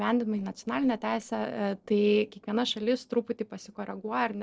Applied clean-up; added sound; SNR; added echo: neural separator model SepFormer DNS4.